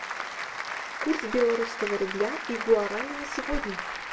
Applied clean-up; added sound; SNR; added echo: none; Applause; 5 dB; reverberation time 0.2 s.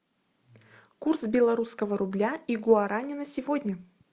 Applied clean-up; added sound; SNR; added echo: none; none; none; none.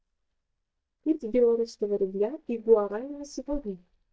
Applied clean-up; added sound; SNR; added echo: neural mask model DeepFilterNet 3.